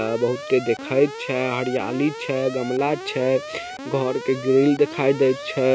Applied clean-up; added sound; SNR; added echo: none; Alarm; 12 dB; none.